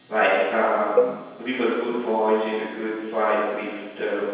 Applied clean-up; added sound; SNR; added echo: none; Cowbell; 4 dB; reverberation time 1.2 s.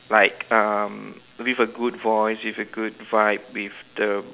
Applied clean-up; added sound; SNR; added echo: none; none; none; none.